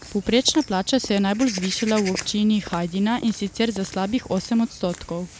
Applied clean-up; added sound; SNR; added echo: none; Walk, footsteps / Bird vocalization, bird call, bird song; 15 dB; none.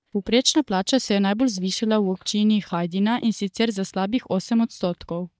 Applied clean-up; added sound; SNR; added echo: neural mask model DeepFilterNet 3.